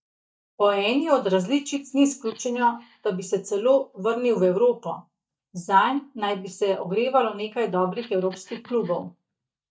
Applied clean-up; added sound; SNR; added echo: neural mask model DeepFilterNet 3.